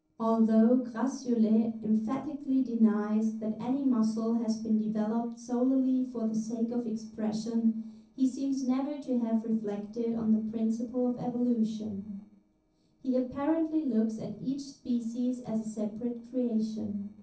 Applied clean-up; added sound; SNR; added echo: neural separator model SepFormer DNS4.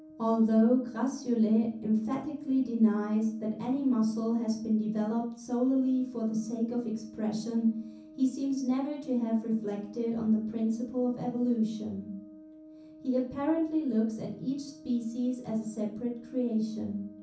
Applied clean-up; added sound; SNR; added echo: none; Brass instrument; 20 dB; reverberation time 0.6 s.